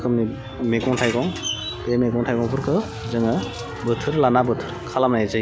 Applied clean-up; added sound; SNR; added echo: none; Wind instrument, woodwind instrument; 17 dB; none.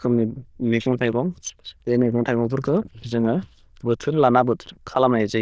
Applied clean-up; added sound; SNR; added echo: neural diffusion model UNIVERSE++.